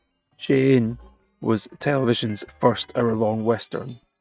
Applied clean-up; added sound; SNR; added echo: neural mask model RNNoise.